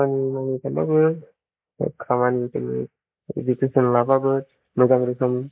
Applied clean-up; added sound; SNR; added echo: neural mask model Resemble Enhance denoiser.